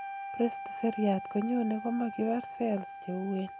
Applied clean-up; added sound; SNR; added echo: none; Wind instrument, woodwind instrument; 10 dB; none.